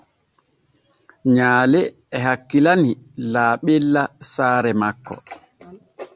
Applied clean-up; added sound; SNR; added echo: none; none; none; none.